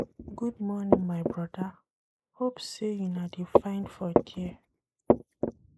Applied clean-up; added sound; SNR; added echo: neural mask model Resemble Enhance denoiser.